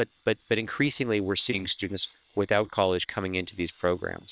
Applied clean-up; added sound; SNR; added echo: neural separator model SepFormer WHAM!.